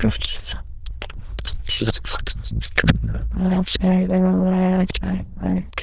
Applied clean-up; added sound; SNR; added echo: neural diffusion model UNIVERSE++.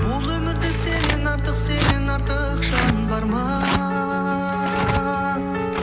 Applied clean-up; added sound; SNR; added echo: none; Tearing; 7 dB; none.